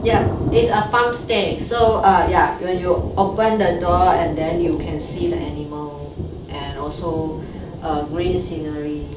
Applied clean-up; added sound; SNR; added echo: none; Thunder; 7 dB; reverberation time 0.4 s.